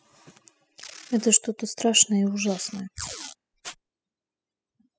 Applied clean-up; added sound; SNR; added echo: classical method spectral subtraction.